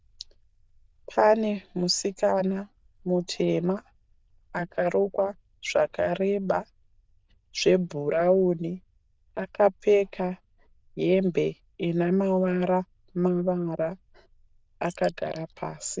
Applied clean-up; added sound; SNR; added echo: neural diffusion model UNIVERSE++.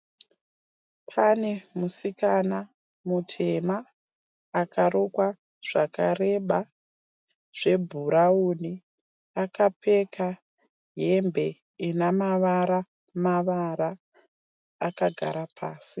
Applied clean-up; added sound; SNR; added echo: none; Bird vocalization, bird call, bird song; 20 dB; none.